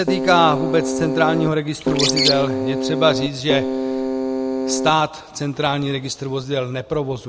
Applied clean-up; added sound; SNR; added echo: none; Bird + Keyboard (musical); 0 dB; none.